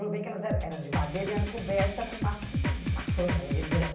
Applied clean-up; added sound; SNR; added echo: none; Drum kit; -2 dB; reverberation time 0.6 s.